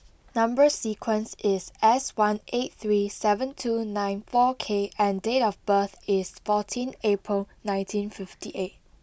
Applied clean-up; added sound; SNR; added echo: none; none; none; none.